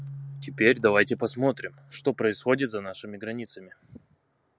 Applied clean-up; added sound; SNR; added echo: none; Keyboard (musical); 18 dB; none.